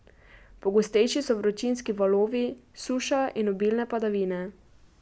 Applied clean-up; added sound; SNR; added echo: none; none; none; none.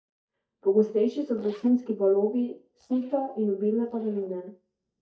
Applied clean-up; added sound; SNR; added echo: neural mask model DeepFilterNet 3.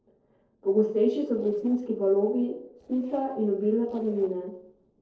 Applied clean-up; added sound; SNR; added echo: neural separator model SepFormer DNS4.